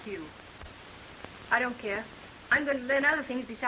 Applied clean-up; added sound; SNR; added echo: none; none; none; none.